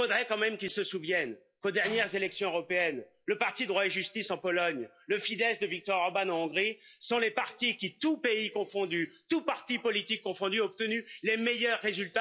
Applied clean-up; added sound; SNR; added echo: classical method log-MMSE.